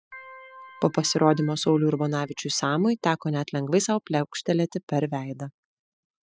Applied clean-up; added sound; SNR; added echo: classical method spectral subtraction.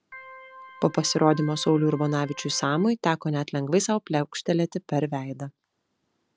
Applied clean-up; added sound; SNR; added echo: none; Organ; 19 dB; none.